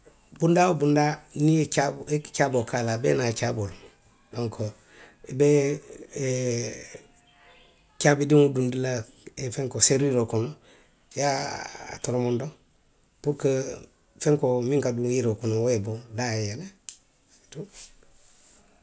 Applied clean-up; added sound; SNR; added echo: none; none; none; none.